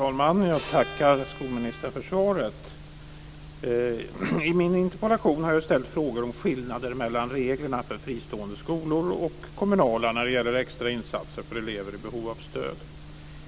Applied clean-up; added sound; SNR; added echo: none; Bowed string instrument; 14 dB; none.